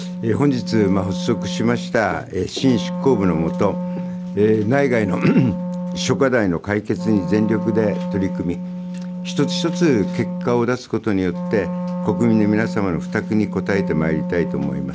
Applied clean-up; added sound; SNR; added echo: none; Wind instrument, woodwind instrument; 6 dB; none.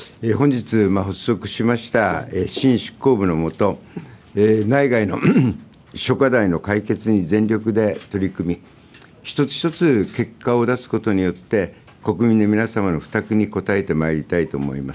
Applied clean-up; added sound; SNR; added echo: none; none; none; none.